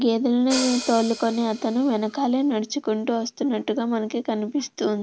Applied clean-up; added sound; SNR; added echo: none; Hi-hat; 15 dB; none.